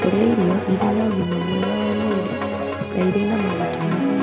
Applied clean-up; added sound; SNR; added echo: none; Musical instrument + Musical instrument; 2 dB; none.